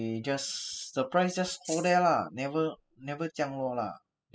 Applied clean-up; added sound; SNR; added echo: classical method spectral subtraction.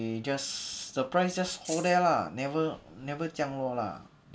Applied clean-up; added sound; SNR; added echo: none; Rattle (instrument); 10 dB; none.